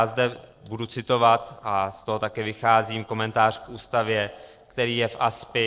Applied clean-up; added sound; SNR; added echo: neural separator model SepFormer DNS4.